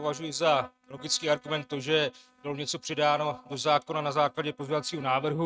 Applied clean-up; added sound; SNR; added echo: neural mask model RNNoise.